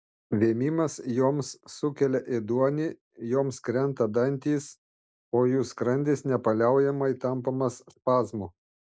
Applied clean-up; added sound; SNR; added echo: none; none; none; none.